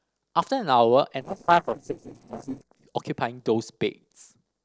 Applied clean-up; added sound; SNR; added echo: neural separator model SepFormer DNS4.